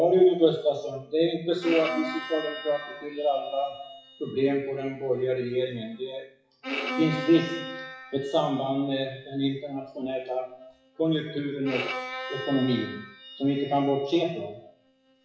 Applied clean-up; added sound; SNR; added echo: classical method WPE with log-MMSE.